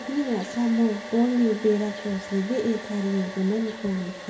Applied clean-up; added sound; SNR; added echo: none; Domestic sounds, home sounds; 13 dB; reverberation time 0.8 s.